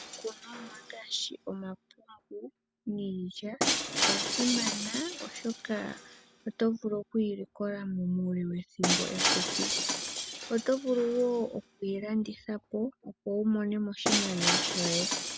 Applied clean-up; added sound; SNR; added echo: none; Shatter; 1 dB; none.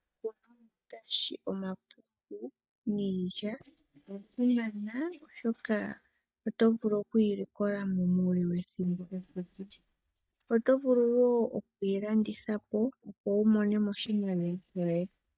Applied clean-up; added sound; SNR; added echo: neural mask model DeepFilterNet 3.